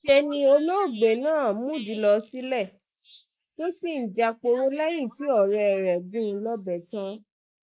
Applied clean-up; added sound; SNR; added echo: neural mask model Resemble Enhance denoiser.